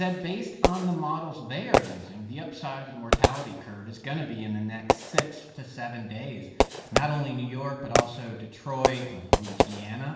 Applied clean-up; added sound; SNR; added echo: none; Fireworks; -4 dB; reverberation time 1.1 s.